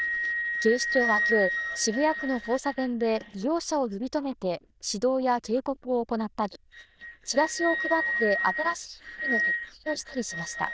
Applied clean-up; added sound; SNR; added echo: neural diffusion model UNIVERSE++.